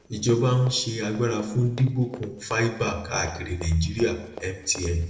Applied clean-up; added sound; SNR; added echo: none; Run; 19 dB; reverberation time 0.7 s.